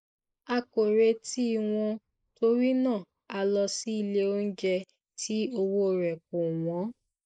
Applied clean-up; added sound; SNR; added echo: neural mask model Resemble Enhance denoiser.